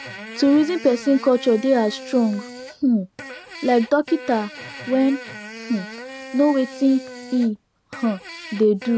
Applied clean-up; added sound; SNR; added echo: none; Fart; 15 dB; none.